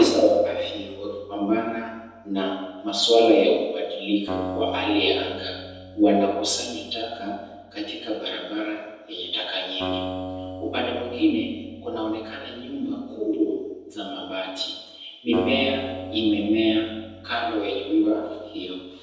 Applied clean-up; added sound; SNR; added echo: none; Acoustic guitar; 13 dB; reverberation time 1.1 s.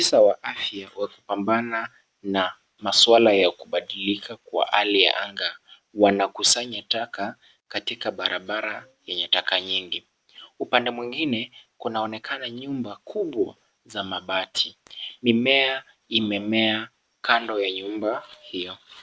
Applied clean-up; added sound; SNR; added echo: none; none; none; none.